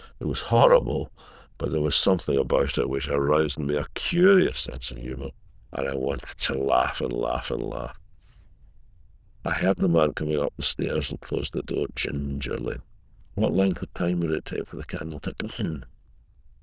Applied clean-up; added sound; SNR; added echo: neural diffusion model UNIVERSE++.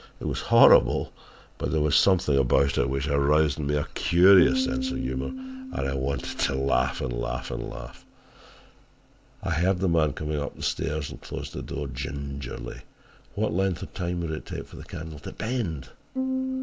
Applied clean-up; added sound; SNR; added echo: none; Piano; 12 dB; none.